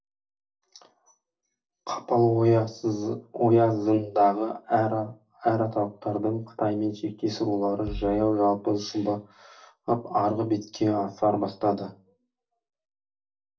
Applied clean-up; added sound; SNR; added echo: neural separator model SepFormer DNS4.